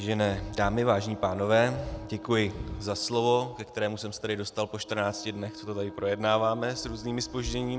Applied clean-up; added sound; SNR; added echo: none; Wind instrument, woodwind instrument; 17 dB; none.